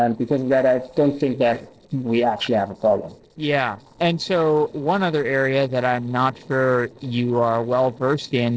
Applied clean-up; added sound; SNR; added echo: neural separator model SepFormer DNS4.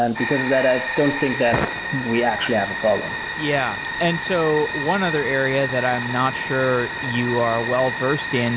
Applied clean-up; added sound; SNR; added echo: none; Fire; 5 dB; none.